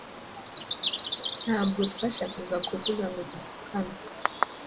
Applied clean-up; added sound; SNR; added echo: none; Bird vocalization, bird call, bird song; -3 dB; reverberation time 0.2 s.